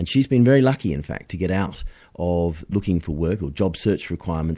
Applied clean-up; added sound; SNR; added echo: none; none; none; none.